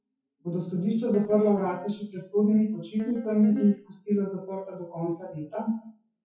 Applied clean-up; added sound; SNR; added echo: classical method WPE with log-MMSE.